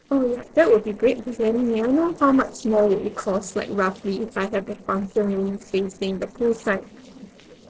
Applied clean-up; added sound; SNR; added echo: neural separator model SepFormer DNS4.